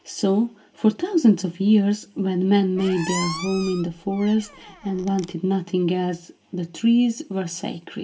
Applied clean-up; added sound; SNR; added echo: none; Squeak; 13 dB; reverberation time 0.2 s.